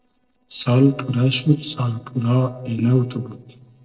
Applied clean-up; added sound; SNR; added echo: neural separator model SepFormer DNS4.